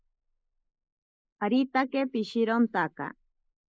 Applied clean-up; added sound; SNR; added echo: neural mask model Resemble Enhance denoiser.